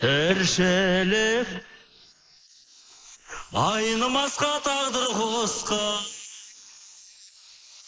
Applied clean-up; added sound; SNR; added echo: neural mask model Resemble Enhance denoiser.